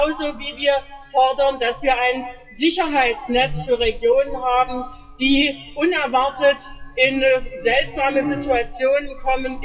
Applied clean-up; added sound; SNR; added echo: classical method WPE with log-MMSE.